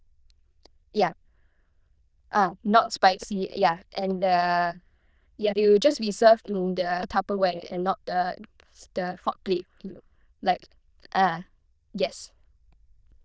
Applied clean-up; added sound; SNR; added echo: neural diffusion model UNIVERSE++.